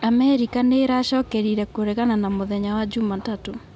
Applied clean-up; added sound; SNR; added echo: none; none; none; none.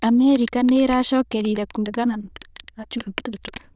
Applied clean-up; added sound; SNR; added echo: neural diffusion model UNIVERSE++.